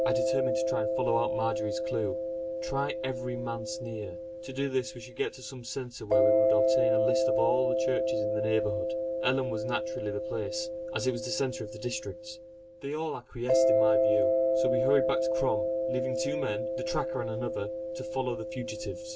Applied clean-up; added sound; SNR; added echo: none; Mallet percussion; -5 dB; none.